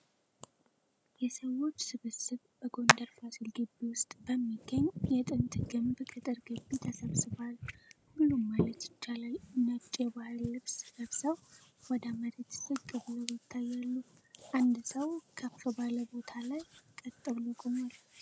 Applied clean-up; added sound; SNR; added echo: none; Hands; 5 dB; none.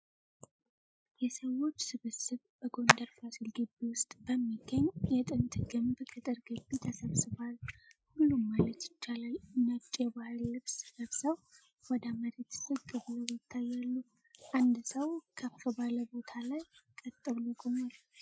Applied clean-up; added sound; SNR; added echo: classical method Wiener filter.